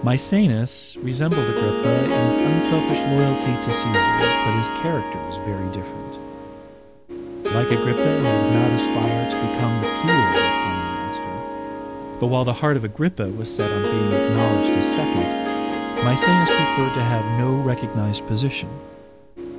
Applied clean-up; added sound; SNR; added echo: none; Harp; -1 dB; none.